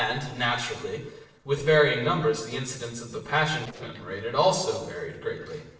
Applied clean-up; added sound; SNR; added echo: neural separator model SepFormer DNS4.